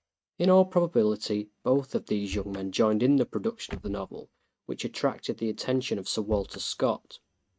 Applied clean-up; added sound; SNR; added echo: neural mask model RNNoise.